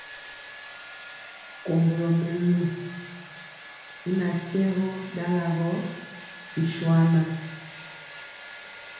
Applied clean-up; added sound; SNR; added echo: none; Domestic sounds, home sounds; 15 dB; reverberation time 1.0 s.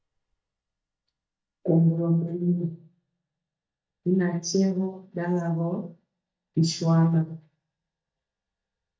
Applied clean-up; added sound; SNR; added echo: neural mask model DeepFilterNet 3.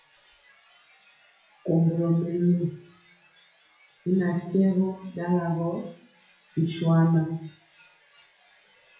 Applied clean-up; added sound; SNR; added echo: classical method WPE with log-MMSE.